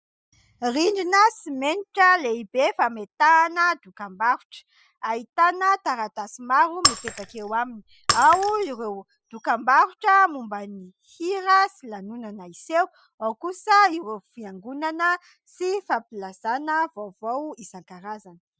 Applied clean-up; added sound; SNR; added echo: classical method spectral subtraction.